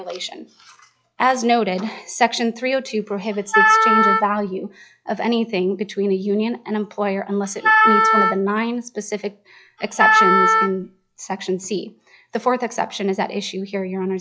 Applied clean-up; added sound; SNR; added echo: classical method log-MMSE.